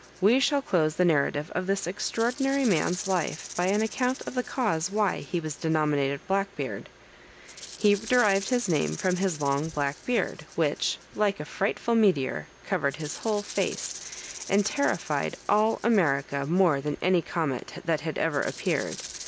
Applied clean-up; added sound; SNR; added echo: none; Rattle (instrument); 17 dB; none.